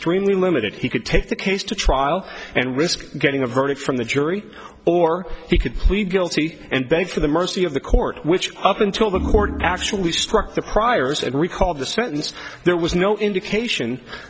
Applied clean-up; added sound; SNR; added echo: none; Organ; 9 dB; none.